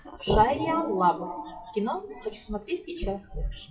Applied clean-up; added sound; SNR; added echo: classical method WPE with log-MMSE.